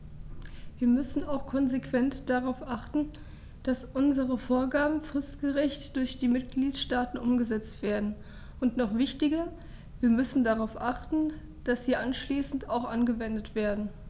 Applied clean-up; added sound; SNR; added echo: none; none; none; none.